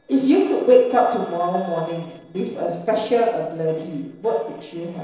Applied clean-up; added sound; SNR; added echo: neural separator model SepFormer DNS4.